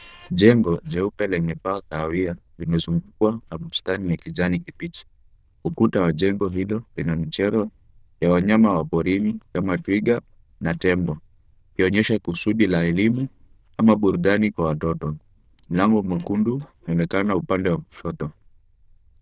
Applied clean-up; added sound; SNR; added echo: neural diffusion model UNIVERSE++.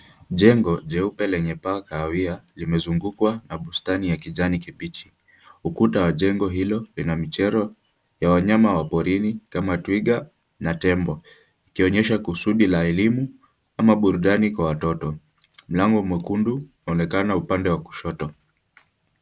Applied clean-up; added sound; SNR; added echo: none; none; none; none.